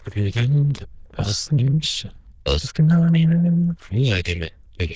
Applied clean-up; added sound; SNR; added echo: neural diffusion model UNIVERSE++.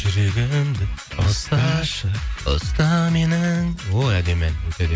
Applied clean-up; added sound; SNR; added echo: none; none; none; none.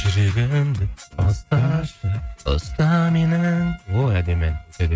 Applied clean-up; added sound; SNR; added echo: neural mask model RNNoise.